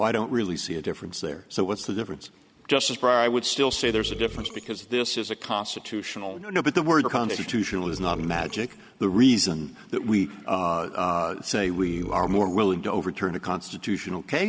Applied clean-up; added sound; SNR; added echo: none; Burping, eructation; 13 dB; none.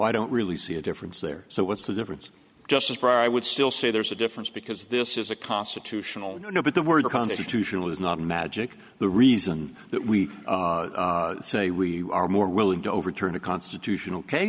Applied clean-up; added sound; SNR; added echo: none; none; none; none.